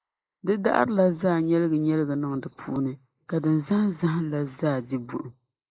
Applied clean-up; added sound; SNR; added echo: neural mask model Resemble Enhance denoiser.